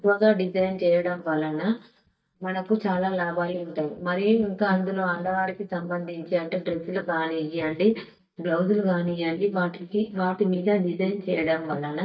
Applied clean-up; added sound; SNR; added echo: neural mask model DeepFilterNet 3.